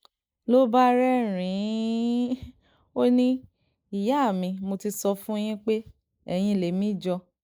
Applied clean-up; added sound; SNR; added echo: neural mask model Resemble Enhance denoiser.